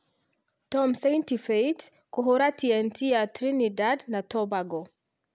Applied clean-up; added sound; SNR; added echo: none; none; none; none.